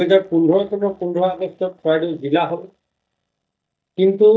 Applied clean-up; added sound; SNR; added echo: neural mask model DeepFilterNet 3.